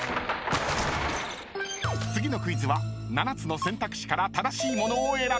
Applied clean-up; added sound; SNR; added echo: none; none; none; none.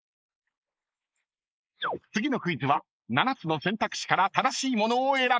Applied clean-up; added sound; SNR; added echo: neural mask model Resemble Enhance denoiser.